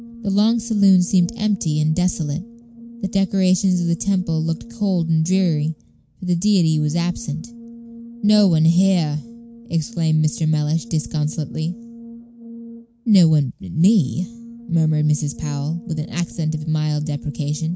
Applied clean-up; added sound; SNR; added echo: none; Brass instrument; 17 dB; none.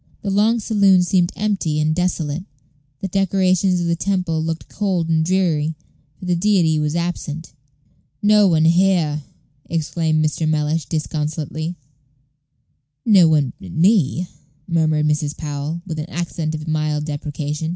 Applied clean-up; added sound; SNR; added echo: none; none; none; none.